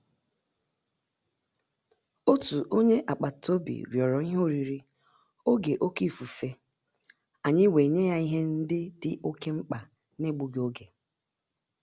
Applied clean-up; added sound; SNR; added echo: none; none; none; none.